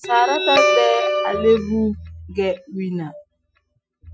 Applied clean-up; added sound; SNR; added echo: classical method Wiener filter.